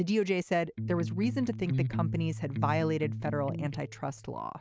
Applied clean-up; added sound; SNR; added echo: none; Electric guitar; 4 dB; none.